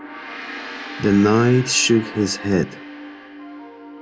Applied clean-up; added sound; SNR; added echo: none; Piano + Gong; 13 dB; none.